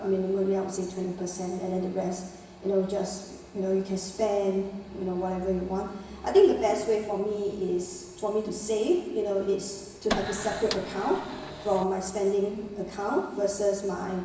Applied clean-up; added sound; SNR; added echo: none; Printer; 8 dB; reverberation time 1.1 s.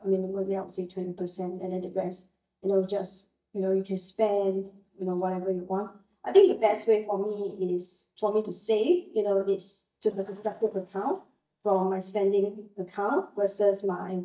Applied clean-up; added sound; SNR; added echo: neural mask model DeepFilterNet 3.